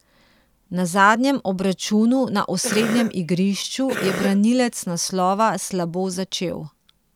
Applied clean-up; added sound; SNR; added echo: none; Cough; 9 dB; none.